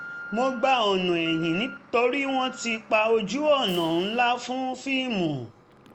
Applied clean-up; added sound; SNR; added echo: none; Alarm; 18 dB; none.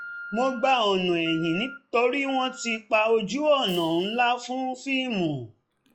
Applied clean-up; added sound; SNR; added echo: classical method log-MMSE.